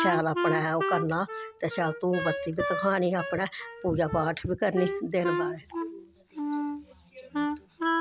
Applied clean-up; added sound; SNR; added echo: none; Wind instrument, woodwind instrument; 3 dB; none.